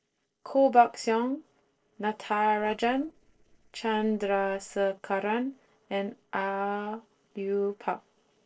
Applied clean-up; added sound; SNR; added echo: neural separator model SepFormer DNS4.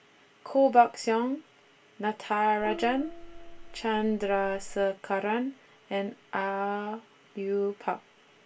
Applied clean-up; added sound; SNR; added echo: none; Gong; 12 dB; reverberation time 0.2 s.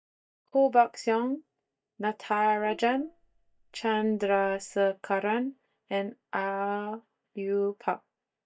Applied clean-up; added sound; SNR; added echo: neural mask model DeepFilterNet 3.